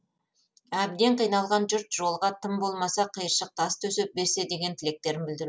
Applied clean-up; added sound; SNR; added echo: none; none; none; none.